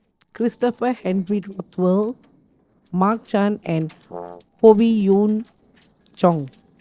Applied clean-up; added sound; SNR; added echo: neural separator model SepFormer DNS4.